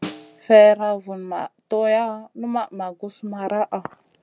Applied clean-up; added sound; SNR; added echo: none; Snare drum; 19 dB; none.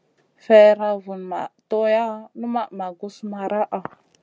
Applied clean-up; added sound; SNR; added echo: none; none; none; none.